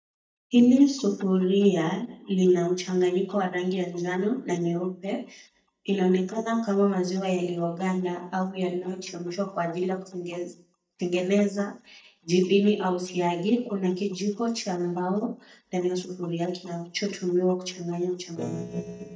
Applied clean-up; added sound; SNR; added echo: neural mask model DeepFilterNet 3.